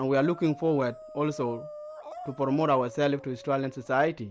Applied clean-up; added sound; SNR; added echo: none; Dog; 17 dB; none.